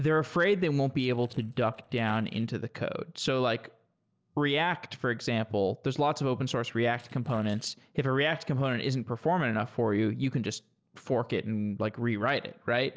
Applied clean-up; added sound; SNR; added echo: neural separator model SepFormer DNS4.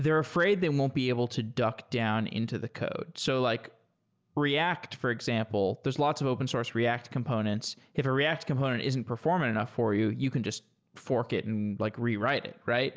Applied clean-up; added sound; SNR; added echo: none; none; none; none.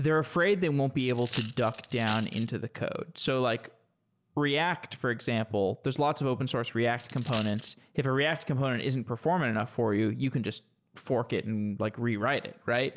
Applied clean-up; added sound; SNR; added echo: none; Coin (dropping); 7 dB; none.